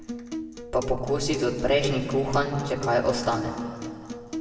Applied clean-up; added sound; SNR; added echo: none; Acoustic guitar; 9 dB; reverberation time 2.1 s.